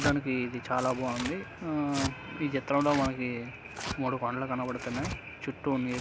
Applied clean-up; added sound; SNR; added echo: none; Tearing; 10 dB; none.